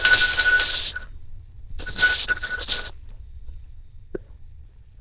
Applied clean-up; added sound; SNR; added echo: neural diffusion model UNIVERSE++.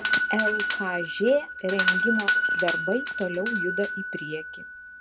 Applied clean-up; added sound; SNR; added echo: none; Doorbell; -2 dB; none.